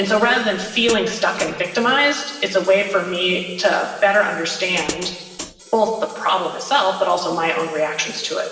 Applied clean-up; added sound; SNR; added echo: none; Hi-hat; 18 dB; reverberation time 1.3 s.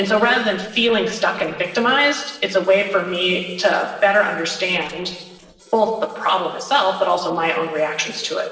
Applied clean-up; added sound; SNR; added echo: neural separator model SepFormer DNS4.